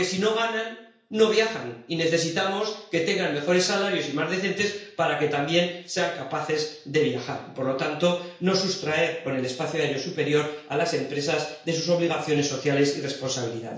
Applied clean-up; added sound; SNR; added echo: none; none; none; reverberation time 0.5 s.